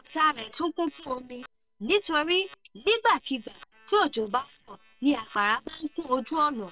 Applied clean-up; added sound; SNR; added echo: neural separator model SepFormer WHAM!.